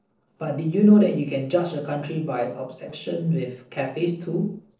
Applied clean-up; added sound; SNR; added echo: neural separator model SepFormer DNS4.